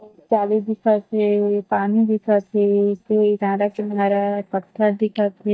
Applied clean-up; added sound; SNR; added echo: neural mask model DeepFilterNet 3.